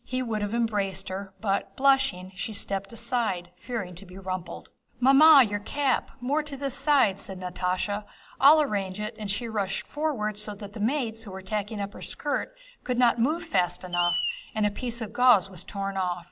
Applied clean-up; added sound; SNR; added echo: none; Screech; 10 dB; none.